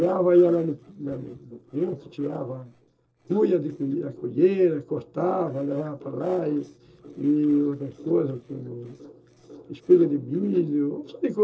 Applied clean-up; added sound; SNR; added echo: neural separator model SepFormer DNS4.